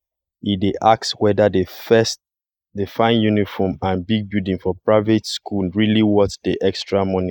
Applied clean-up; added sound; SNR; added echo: neural mask model Resemble Enhance denoiser.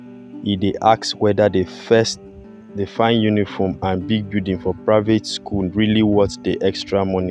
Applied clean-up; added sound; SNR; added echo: none; Guitar; 19 dB; none.